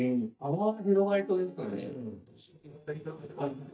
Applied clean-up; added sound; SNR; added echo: neural mask model DeepFilterNet 3.